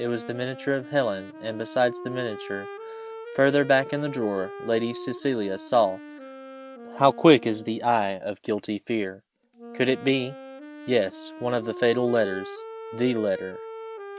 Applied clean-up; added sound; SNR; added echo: none; Wind instrument, woodwind instrument; 14 dB; none.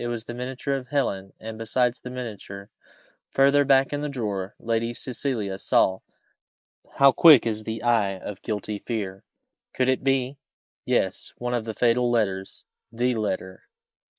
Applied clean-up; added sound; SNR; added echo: neural mask model Resemble Enhance denoiser.